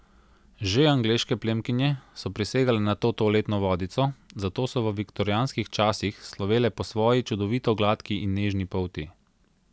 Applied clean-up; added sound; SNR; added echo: none; none; none; none.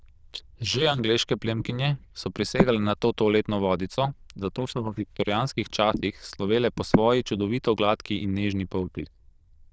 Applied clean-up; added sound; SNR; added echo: neural diffusion model UNIVERSE++.